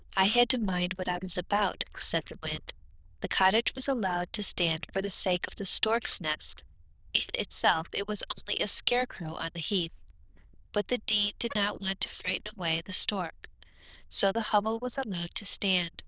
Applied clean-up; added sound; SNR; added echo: neural diffusion model UNIVERSE++.